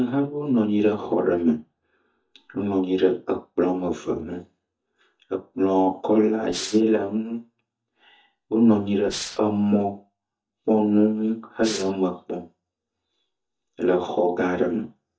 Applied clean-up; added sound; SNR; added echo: neural mask model DeepFilterNet 3.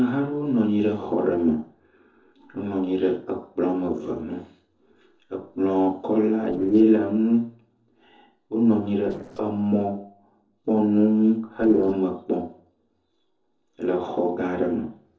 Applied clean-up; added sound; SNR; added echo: neural separator model SepFormer DNS4.